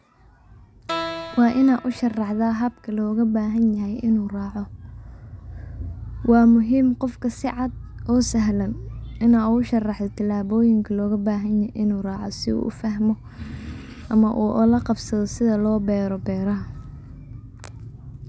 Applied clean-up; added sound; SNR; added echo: none; Keyboard (musical); 14 dB; none.